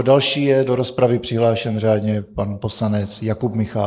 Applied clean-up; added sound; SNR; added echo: neural mask model Resemble Enhance denoiser.